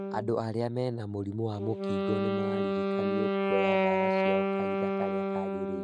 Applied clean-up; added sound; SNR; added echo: neural mask model RNNoise.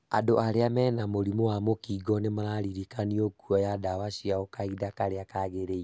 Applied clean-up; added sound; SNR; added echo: none; none; none; none.